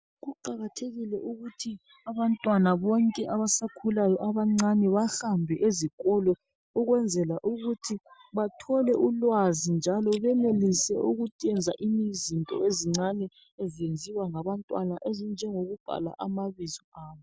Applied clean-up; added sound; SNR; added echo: none; none; none; none.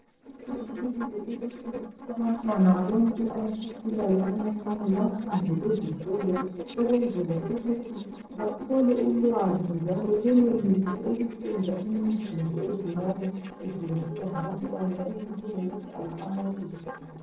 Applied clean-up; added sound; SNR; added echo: neural separator model SepFormer DNS4.